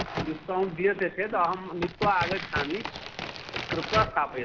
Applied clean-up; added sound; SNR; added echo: none; Crack; 6 dB; none.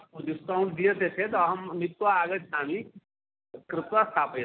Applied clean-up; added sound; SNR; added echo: none; none; none; none.